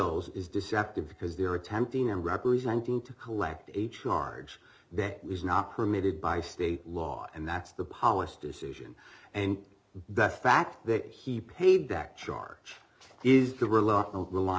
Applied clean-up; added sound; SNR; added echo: none; none; none; none.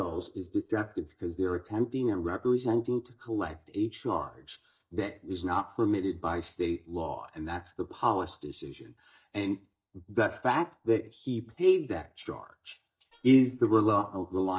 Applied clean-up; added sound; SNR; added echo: neural mask model DeepFilterNet 3.